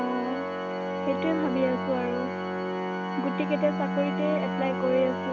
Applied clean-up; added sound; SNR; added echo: none; Organ; 1 dB; none.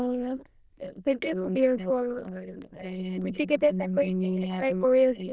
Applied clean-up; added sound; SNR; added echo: neural diffusion model UNIVERSE++.